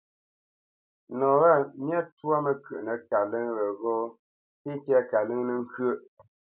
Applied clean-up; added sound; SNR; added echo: none; none; none; none.